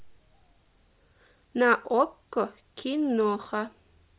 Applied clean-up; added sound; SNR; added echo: none; none; none; none.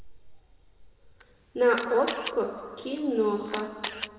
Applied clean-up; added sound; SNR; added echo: none; Camera; 10 dB; reverberation time 2.0 s.